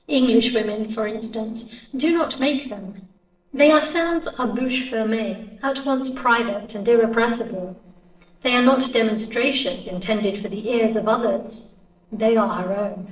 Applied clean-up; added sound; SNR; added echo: neural separator model SepFormer DNS4.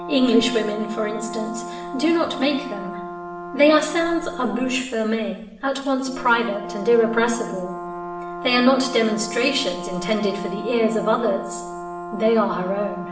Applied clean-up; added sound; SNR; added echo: none; Brass instrument; 10 dB; reverberation time 0.8 s.